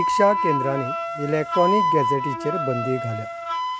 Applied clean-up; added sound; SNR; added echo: none; Wind instrument, woodwind instrument; 0 dB; none.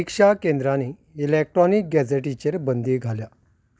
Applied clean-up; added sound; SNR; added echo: none; none; none; none.